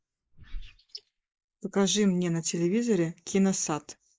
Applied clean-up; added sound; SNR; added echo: neural mask model Resemble Enhance denoiser.